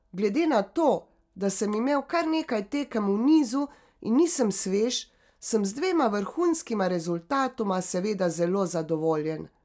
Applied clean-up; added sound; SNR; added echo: none; none; none; none.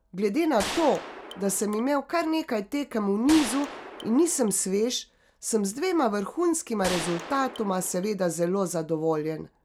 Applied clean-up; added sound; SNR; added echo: none; Gunshot, gunfire; 10 dB; none.